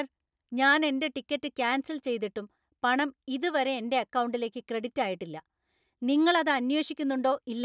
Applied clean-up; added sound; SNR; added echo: none; none; none; none.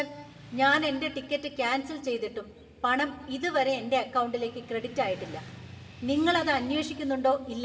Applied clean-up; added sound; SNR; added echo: none; Motorcycle / Traffic noise, roadway noise; 19 dB; reverberation time 0.9 s.